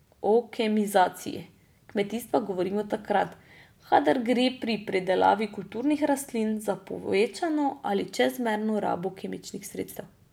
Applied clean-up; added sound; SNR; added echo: none; none; none; none.